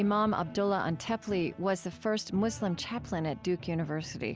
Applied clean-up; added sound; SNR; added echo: none; none; none; none.